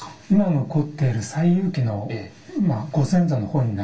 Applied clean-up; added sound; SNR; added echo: none; none; none; reverberation time 0.2 s.